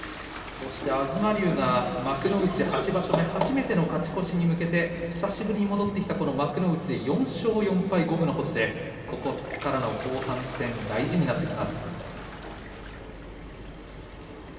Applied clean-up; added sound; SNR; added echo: none; Toilet flush; 16 dB; reverberation time 2.5 s.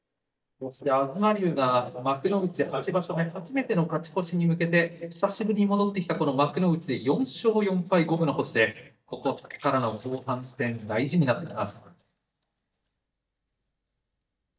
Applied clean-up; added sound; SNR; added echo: neural mask model DeepFilterNet 3.